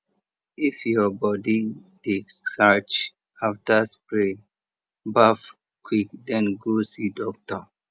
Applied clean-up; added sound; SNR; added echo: none; none; none; none.